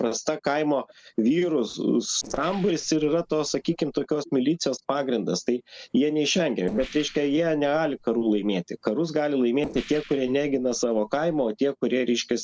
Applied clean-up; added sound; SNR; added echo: neural separator model SepFormer DNS4.